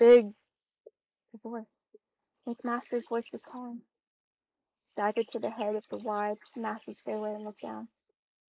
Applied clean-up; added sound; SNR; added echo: neural mask model Resemble Enhance denoiser.